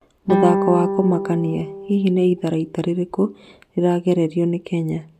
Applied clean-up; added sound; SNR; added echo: none; Guitar; 5 dB; none.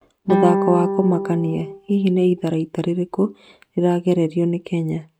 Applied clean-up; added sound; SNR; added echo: neural mask model RNNoise.